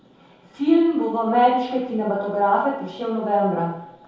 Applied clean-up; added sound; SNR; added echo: none; none; none; reverberation time 0.8 s.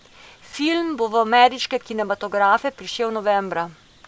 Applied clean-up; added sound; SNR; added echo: none; none; none; none.